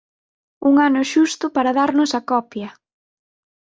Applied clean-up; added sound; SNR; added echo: none; none; none; none.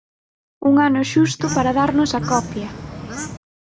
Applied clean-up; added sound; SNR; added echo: none; Bird / Fowl + Electric guitar; 8 dB; none.